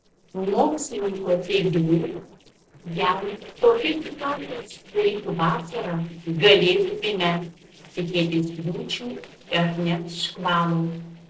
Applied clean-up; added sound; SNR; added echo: neural separator model SepFormer DNS4.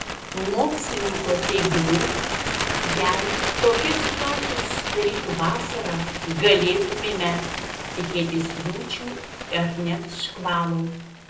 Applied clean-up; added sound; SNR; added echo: none; Bird; 3 dB; reverberation time 0.6 s.